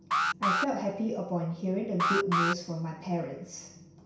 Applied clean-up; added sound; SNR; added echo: none; Alarm; 0 dB; reverberation time 0.6 s.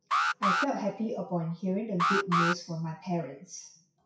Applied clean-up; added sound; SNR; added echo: classical method WPE with log-MMSE.